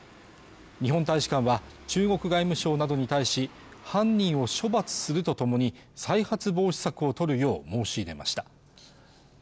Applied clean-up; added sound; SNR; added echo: none; none; none; none.